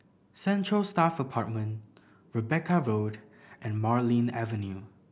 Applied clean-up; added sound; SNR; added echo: none; none; none; none.